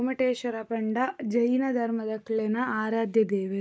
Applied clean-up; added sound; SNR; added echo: none; none; none; none.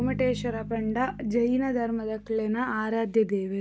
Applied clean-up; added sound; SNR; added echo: none; Bass guitar; 12 dB; none.